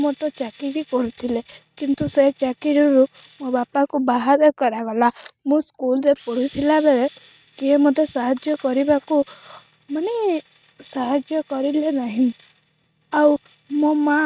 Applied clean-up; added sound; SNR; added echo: neural mask model RNNoise.